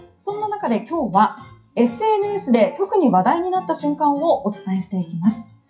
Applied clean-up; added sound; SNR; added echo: classical method WPE with log-MMSE.